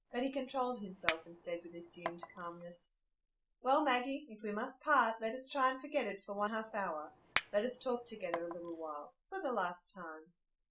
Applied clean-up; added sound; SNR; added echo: none; Chink, clink; -3 dB; none.